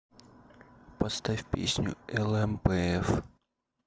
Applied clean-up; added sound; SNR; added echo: none; none; none; none.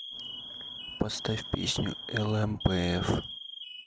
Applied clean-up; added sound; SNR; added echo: none; Alarm; 10 dB; none.